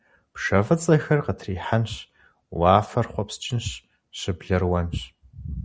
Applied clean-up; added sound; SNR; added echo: none; none; none; none.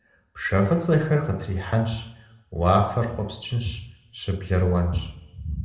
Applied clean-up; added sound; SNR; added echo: none; none; none; reverberation time 0.8 s.